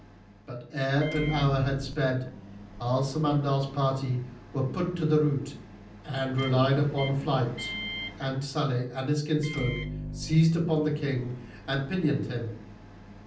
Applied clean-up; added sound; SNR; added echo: none; Microwave oven; 12 dB; reverberation time 0.6 s.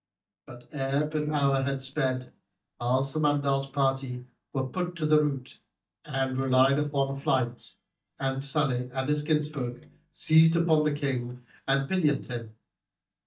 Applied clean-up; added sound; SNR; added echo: neural mask model DeepFilterNet 3.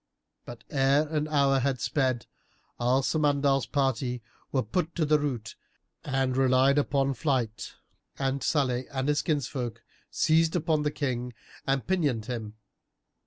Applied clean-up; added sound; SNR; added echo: none; none; none; none.